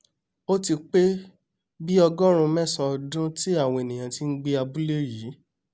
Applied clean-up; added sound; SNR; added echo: none; none; none; none.